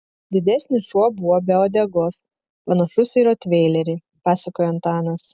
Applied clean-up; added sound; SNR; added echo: none; none; none; none.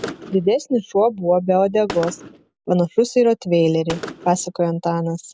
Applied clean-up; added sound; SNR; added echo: none; Gunshot, gunfire; 17 dB; none.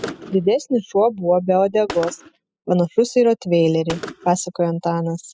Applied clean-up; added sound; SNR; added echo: classical method spectral subtraction.